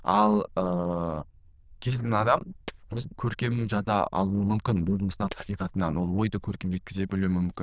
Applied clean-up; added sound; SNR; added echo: neural diffusion model UNIVERSE++.